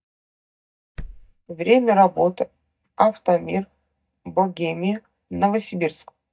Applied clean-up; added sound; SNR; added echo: neural mask model DeepFilterNet 3.